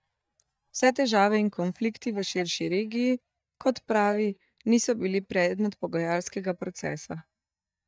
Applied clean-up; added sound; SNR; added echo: neural mask model DeepFilterNet 3.